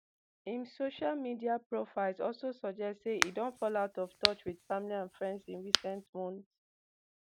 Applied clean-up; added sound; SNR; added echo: none; Crack; 0 dB; none.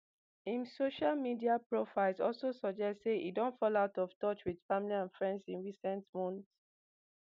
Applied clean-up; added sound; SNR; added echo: none; none; none; none.